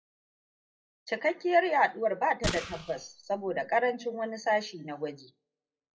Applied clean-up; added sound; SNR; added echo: classical method WPE with log-MMSE.